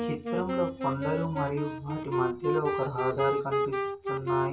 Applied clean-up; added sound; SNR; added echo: none; Wind instrument, woodwind instrument; -1 dB; reverberation time 0.2 s.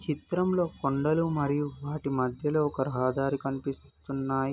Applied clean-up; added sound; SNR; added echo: none; none; none; none.